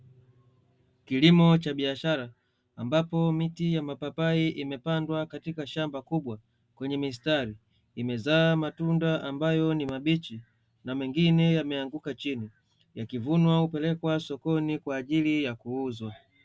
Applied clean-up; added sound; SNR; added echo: none; none; none; none.